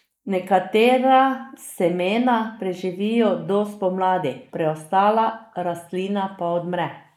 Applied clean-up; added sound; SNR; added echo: neural mask model Resemble Enhance denoiser.